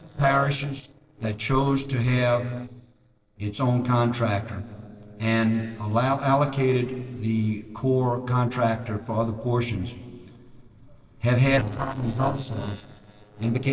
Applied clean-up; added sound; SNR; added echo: neural separator model SepFormer DNS4.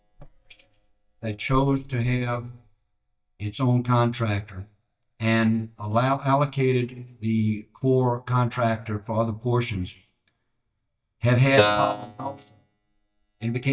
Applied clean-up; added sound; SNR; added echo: neural mask model DeepFilterNet 3.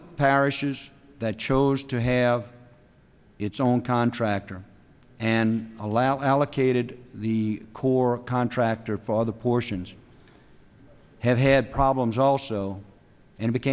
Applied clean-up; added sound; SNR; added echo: none; none; none; none.